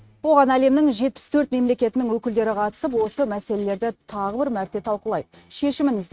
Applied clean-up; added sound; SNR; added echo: neural mask model RNNoise.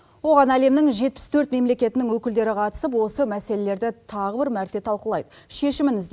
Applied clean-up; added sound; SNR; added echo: none; none; none; none.